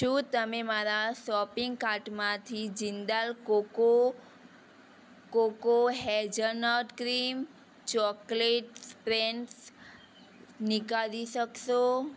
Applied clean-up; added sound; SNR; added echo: none; none; none; none.